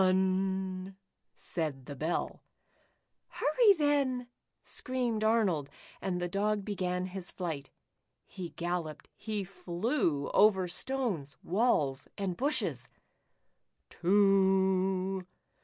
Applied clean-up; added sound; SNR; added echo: none; none; none; none.